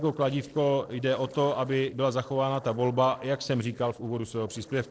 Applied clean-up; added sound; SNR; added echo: neural separator model SepFormer DNS4.